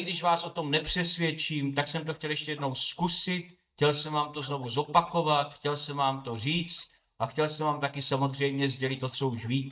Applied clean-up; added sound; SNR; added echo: neural mask model DeepFilterNet 3.